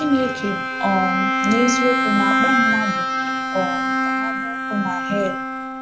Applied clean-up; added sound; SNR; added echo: none; Bowed string instrument; -2 dB; none.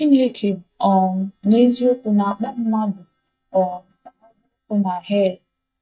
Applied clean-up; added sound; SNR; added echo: neural mask model DeepFilterNet 3.